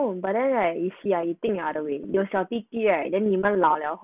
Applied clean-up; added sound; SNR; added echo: none; none; none; none.